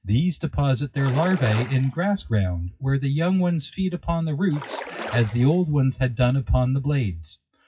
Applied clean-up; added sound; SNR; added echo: classical method WPE with log-MMSE.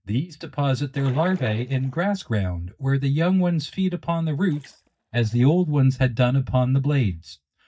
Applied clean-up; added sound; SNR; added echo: neural mask model DeepFilterNet 3.